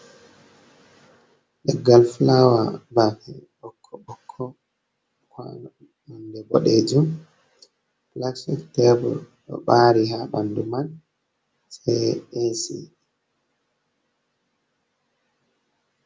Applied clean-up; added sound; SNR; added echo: none; none; none; none.